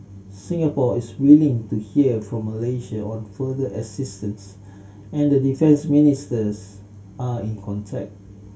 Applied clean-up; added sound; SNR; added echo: none; none; none; reverberation time 0.2 s.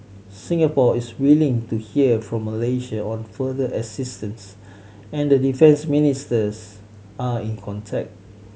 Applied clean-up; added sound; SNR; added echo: none; none; none; none.